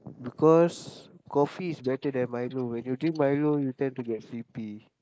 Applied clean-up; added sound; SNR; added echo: neural mask model Resemble Enhance denoiser.